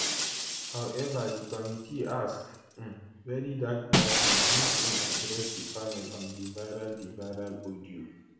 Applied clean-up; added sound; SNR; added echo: none; Shatter; -4 dB; reverberation time 0.9 s.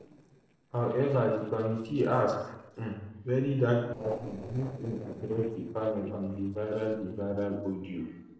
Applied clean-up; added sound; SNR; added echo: neural separator model SepFormer DNS4.